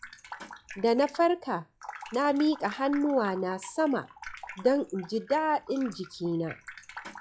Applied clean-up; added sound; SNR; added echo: classical method log-MMSE.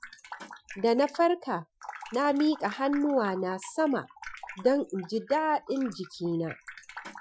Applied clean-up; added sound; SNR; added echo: classical method Wiener filter.